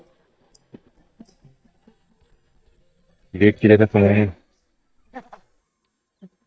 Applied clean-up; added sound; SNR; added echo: neural mask model DeepFilterNet 3.